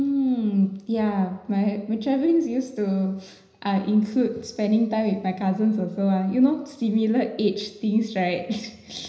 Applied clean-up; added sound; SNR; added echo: none; none; none; reverberation time 0.9 s.